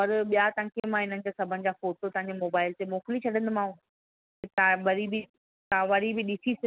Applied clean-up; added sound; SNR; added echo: none; none; none; none.